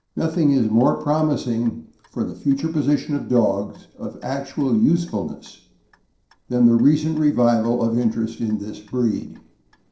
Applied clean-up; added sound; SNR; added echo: neural separator model SepFormer DNS4.